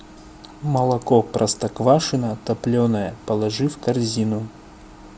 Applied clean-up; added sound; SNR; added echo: none; none; none; none.